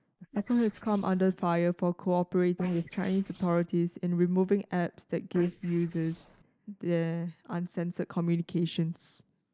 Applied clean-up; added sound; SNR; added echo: neural mask model Resemble Enhance denoiser.